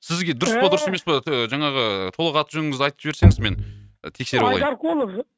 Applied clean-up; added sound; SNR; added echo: neural mask model RNNoise.